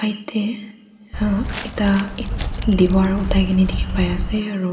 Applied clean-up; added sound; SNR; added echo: none; Walk, footsteps; 4 dB; reverberation time 2.6 s.